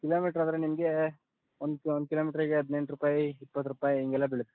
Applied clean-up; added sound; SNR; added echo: neural mask model Resemble Enhance denoiser.